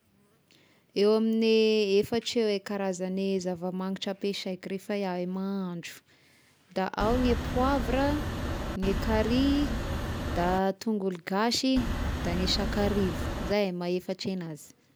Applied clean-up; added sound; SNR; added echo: none; Wind; 2 dB; none.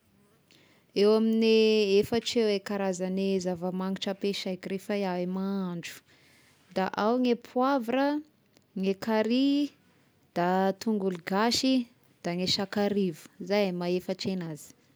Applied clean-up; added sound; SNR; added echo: none; none; none; none.